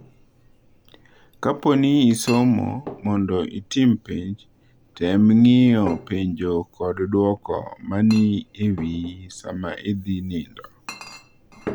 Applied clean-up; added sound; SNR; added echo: none; Chink, clink; 19 dB; none.